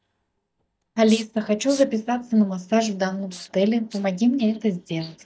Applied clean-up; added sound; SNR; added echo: neural mask model DeepFilterNet 3.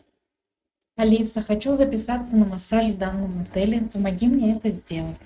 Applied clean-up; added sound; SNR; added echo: neural mask model RNNoise.